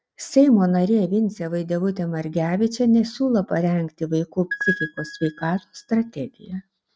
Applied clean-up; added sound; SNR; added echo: neural mask model RNNoise.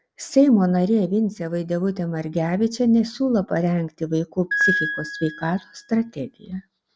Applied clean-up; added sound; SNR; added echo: none; Piano; 5 dB; none.